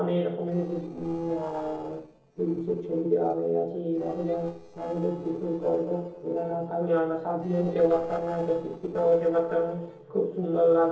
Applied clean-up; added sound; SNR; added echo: neural separator model SepFormer DNS4.